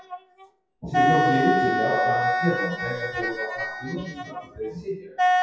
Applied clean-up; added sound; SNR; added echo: classical method WPE with log-MMSE.